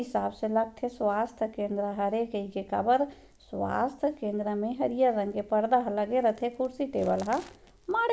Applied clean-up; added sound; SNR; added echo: none; none; none; none.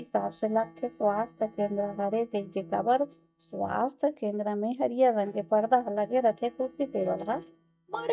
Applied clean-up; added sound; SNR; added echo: neural mask model DeepFilterNet 3.